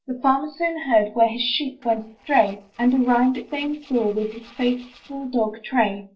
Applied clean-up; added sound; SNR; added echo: neural separator model SepFormer DNS4.